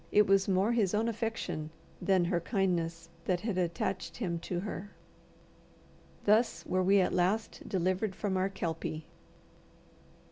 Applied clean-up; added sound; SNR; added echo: none; none; none; none.